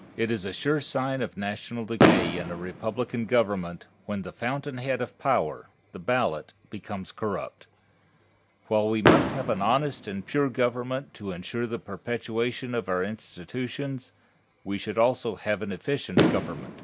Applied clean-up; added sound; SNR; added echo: none; Fireworks; 2 dB; none.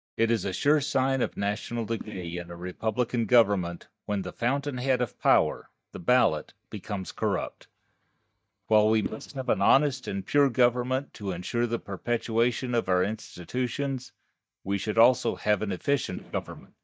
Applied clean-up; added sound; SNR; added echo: neural mask model DeepFilterNet 3.